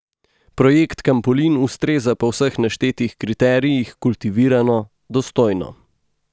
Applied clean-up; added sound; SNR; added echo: none; none; none; none.